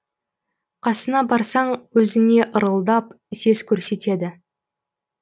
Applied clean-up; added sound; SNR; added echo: none; none; none; none.